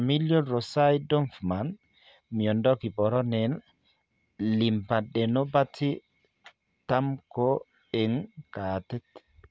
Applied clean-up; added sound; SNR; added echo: none; none; none; none.